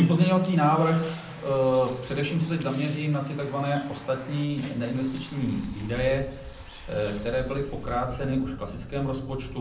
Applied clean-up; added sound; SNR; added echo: none; Bus; 15 dB; reverberation time 0.6 s.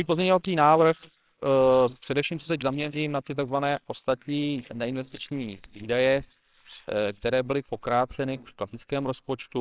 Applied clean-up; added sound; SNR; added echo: neural separator model SepFormer WHAMR!.